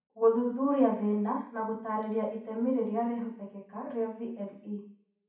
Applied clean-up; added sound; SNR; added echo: none; none; none; reverberation time 0.6 s.